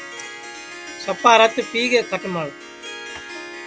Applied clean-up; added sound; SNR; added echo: none; Harp; 13 dB; none.